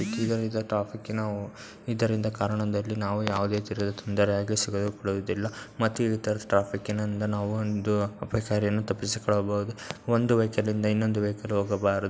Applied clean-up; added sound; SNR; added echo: none; none; none; none.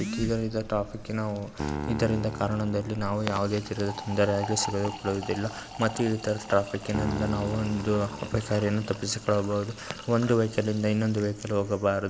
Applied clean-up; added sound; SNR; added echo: none; Piano + Fill (with liquid); 11 dB; none.